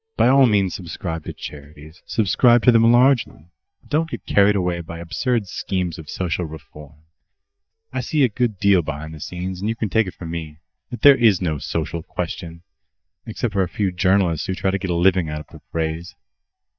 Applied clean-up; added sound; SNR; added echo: neural mask model DeepFilterNet 3.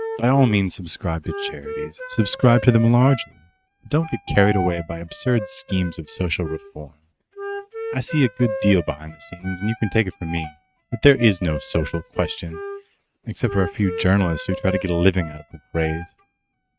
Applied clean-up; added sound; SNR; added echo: neural mask model RNNoise.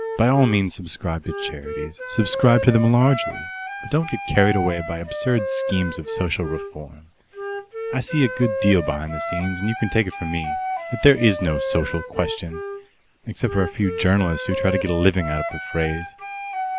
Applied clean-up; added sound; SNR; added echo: none; Wind instrument, woodwind instrument; 7 dB; none.